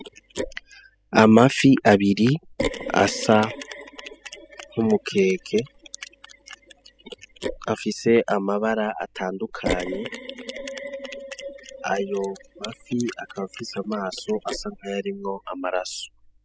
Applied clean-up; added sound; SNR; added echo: classical method spectral subtraction.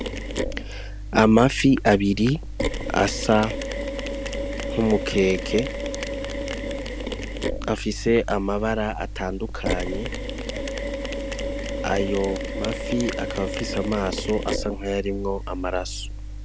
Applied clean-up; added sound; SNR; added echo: none; Mechanisms; 4 dB; none.